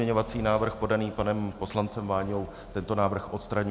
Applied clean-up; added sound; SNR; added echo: none; none; none; none.